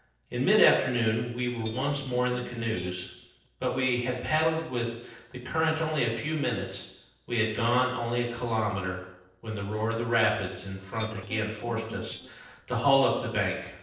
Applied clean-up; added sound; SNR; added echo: neural separator model SepFormer DNS4.